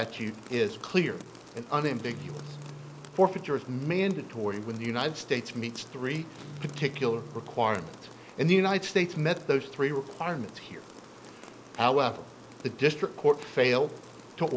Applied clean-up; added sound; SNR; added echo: none; Rain + Guitar; 17 dB; none.